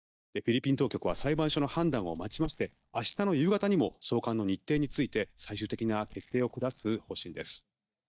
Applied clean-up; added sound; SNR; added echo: neural mask model DeepFilterNet 3.